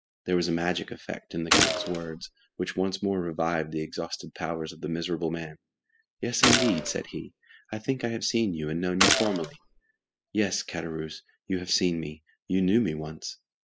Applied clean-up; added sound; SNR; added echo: classical method spectral subtraction.